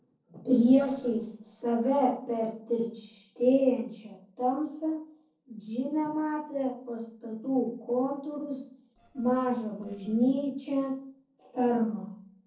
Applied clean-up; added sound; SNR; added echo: neural separator model SepFormer DNS4.